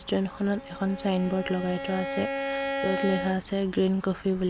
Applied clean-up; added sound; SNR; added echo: none; Bowed string instrument; 7 dB; none.